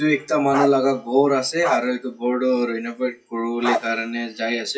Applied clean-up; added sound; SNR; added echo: classical method WPE with log-MMSE.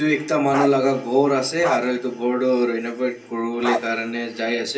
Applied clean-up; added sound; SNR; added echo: none; Bark; 9 dB; reverberation time 0.3 s.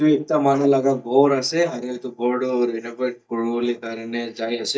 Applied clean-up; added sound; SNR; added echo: neural mask model DeepFilterNet 3.